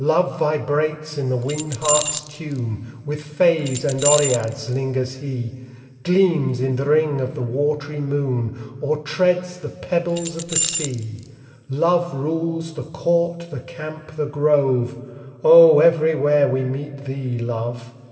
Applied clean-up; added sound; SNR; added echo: none; Keys jangling; 5 dB; reverberation time 2.6 s.